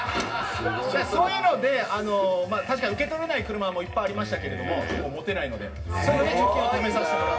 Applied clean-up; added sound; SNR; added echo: none; Sliding door; 14 dB; reverberation time 0.4 s.